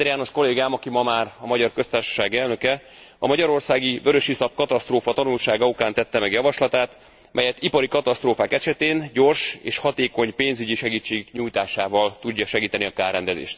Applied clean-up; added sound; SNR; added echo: none; none; none; none.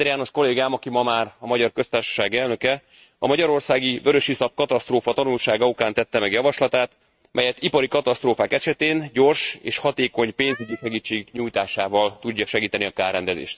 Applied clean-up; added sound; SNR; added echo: neural mask model RNNoise.